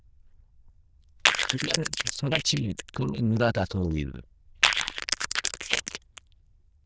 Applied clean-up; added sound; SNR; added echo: neural diffusion model UNIVERSE++.